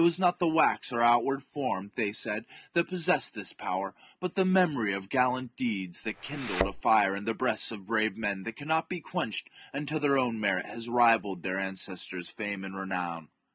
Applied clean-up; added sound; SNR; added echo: none; Thump, thud; 5 dB; none.